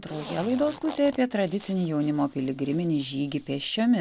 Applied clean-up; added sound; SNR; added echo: none; Zipper (clothing); 18 dB; none.